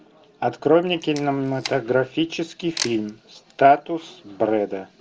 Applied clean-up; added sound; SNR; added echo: none; Camera; 15 dB; none.